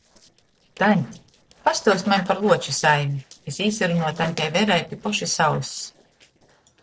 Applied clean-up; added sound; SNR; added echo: neural separator model SepFormer DNS4.